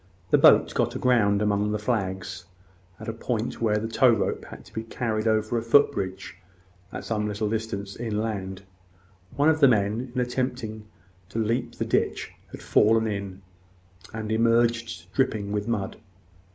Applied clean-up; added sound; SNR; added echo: none; none; none; none.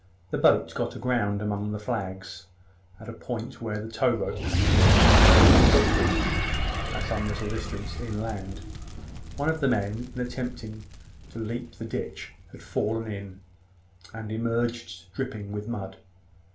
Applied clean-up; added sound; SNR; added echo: none; Fire; -3 dB; reverberation time 0.2 s.